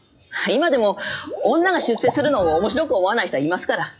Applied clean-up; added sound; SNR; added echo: classical method log-MMSE.